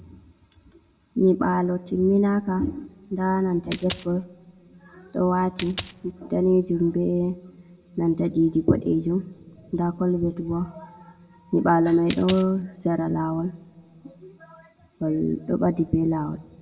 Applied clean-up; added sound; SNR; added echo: none; Coin (dropping); 11 dB; reverberation time 1.1 s.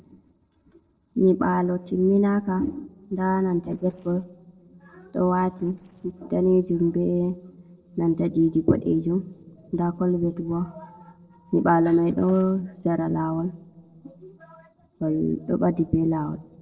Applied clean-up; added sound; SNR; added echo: neural separator model SepFormer DNS4.